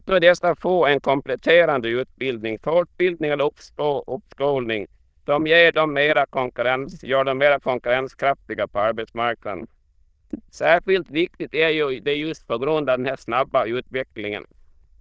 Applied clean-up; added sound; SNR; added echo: neural diffusion model UNIVERSE++.